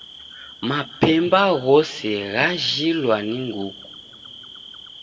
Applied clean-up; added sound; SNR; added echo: none; Cricket; 19 dB; reverberation time 2.2 s.